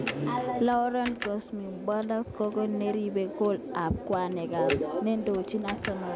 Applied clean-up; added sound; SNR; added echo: none; Computer keyboard; 14 dB; none.